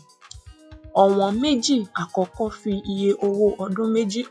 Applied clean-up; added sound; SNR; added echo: classical method log-MMSE.